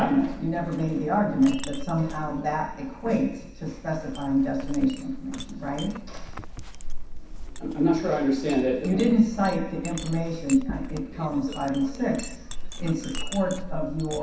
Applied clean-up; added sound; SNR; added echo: none; Chink, clink; 8 dB; reverberation time 0.7 s.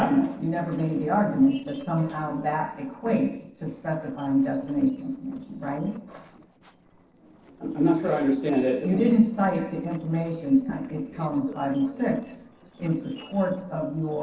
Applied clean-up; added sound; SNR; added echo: neural separator model SepFormer DNS4.